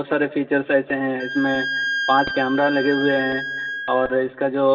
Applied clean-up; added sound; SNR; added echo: none; Wind instrument, woodwind instrument; 6 dB; reverberation time 1.4 s.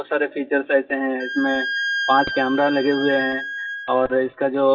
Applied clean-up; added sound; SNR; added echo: classical method WPE with log-MMSE.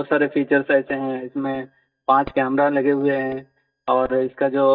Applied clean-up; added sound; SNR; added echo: neural mask model DeepFilterNet 3.